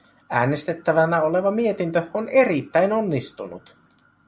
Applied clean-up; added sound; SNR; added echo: none; none; none; none.